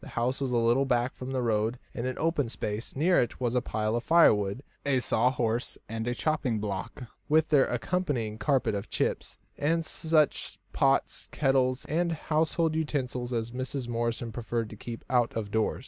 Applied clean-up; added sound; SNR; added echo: none; none; none; none.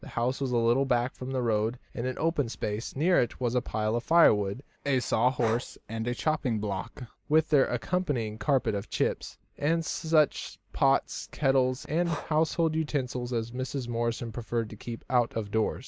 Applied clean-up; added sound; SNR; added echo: neural mask model Resemble Enhance denoiser.